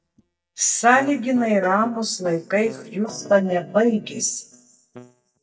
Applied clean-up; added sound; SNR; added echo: neural mask model DeepFilterNet 3.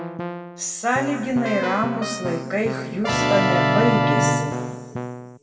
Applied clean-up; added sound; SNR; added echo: none; Keyboard (musical); -1 dB; reverberation time 2.0 s.